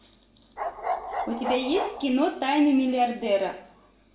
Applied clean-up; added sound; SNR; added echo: none; Bark; 5 dB; reverberation time 0.5 s.